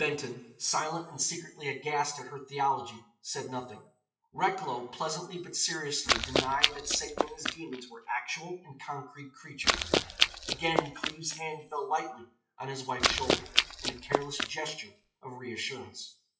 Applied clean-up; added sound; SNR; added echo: classical method WPE with log-MMSE.